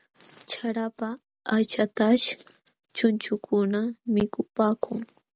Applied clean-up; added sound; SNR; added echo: none; none; none; none.